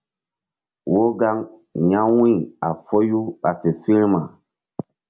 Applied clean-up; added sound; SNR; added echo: none; none; none; none.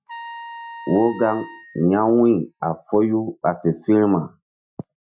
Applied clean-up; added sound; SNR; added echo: classical method Wiener filter.